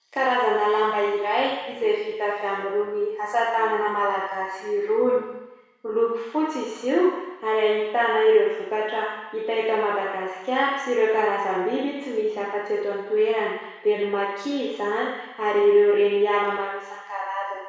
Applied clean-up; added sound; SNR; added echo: none; none; none; reverberation time 1.1 s.